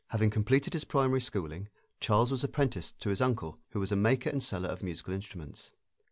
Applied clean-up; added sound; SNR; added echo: none; none; none; none.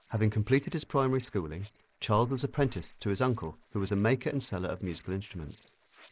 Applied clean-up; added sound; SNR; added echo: neural separator model SepFormer DNS4.